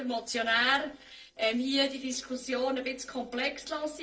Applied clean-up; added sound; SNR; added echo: neural separator model SepFormer DNS4.